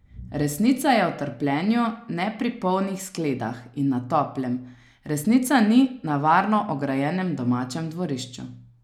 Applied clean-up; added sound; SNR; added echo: none; none; none; none.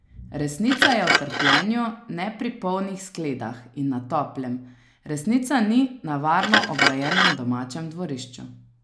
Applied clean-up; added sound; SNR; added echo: none; Glass; -1 dB; none.